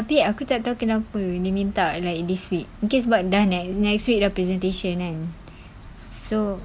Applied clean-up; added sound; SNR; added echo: none; none; none; none.